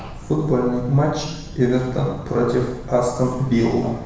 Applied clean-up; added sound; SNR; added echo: none; Boat, Water vehicle; 15 dB; reverberation time 0.9 s.